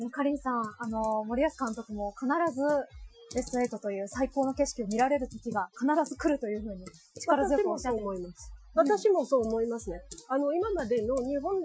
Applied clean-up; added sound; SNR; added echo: classical method Wiener filter.